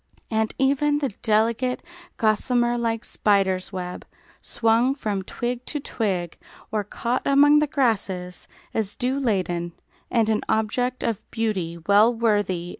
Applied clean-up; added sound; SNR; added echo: none; none; none; none.